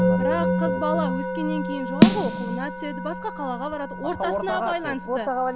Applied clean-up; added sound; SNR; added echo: none; Snare drum + Musical instrument; -3 dB; none.